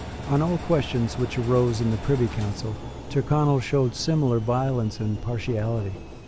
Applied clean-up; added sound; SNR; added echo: none; Engine; 12 dB; none.